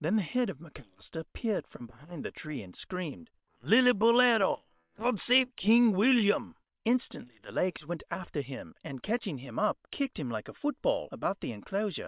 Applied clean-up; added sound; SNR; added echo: neural separator model SepFormer WHAM!.